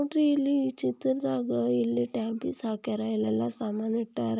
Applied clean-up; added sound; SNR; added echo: none; none; none; none.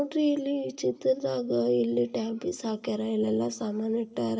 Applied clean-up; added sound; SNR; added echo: none; none; none; reverberation time 0.2 s.